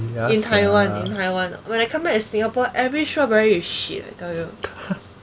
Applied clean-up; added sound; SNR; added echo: none; none; none; none.